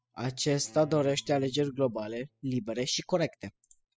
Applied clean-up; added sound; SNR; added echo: classical method spectral subtraction.